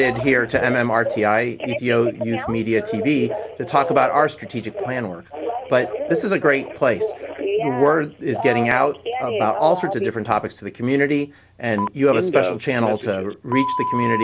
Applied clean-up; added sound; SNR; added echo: none; Telephone; 6 dB; none.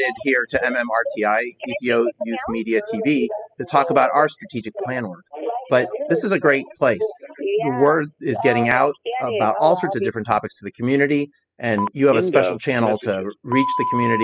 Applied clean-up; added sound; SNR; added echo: classical method spectral subtraction.